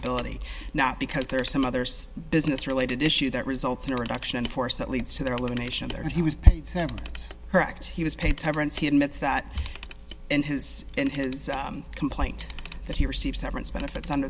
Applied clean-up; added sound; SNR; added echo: none; Camera; 10 dB; none.